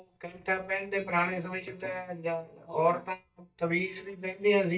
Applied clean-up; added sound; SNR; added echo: neural mask model DeepFilterNet 3.